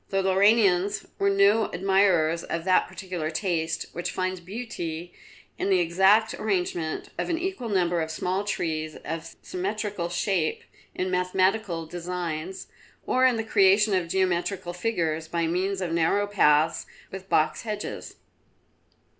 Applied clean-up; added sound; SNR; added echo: none; none; none; none.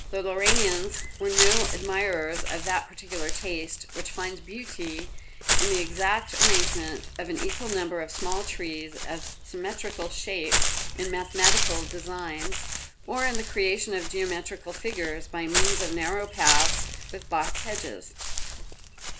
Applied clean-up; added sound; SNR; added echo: none; Walk, footsteps / Bird; -3 dB; none.